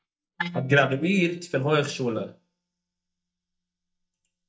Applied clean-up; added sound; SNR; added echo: neural mask model DeepFilterNet 3.